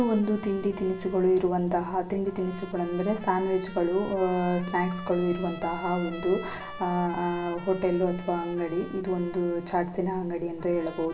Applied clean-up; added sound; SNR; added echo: none; Trumpet; 18 dB; reverberation time 1.7 s.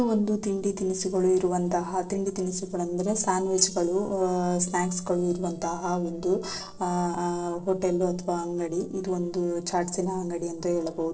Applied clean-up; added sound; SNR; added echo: neural separator model SepFormer DNS4.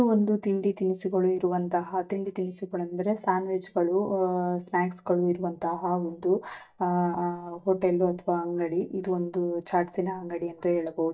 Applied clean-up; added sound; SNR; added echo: neural mask model DeepFilterNet 3.